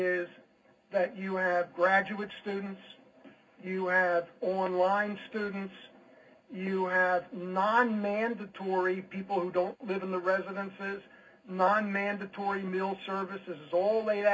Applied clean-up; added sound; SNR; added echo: none; none; none; reverberation time 0.4 s.